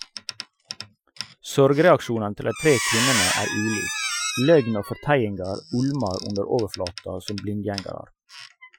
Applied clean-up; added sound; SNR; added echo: classical method Wiener filter.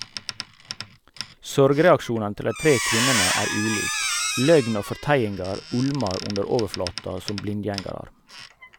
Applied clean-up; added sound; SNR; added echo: none; Squeak; 6 dB; none.